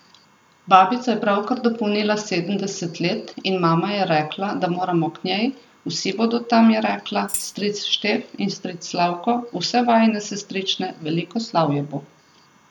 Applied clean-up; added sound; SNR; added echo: none; Tambourine; 10 dB; none.